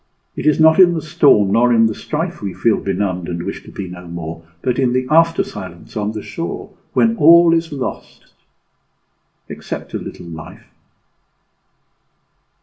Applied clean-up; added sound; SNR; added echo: none; none; none; reverberation time 0.4 s.